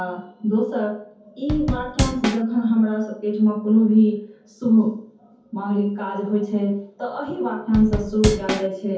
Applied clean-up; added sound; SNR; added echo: none; Drum / Drum kit; 2 dB; reverberation time 0.6 s.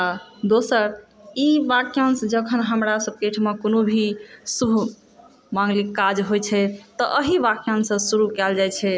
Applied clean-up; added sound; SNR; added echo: none; none; none; none.